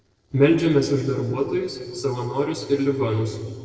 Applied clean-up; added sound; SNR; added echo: neural separator model SepFormer DNS4.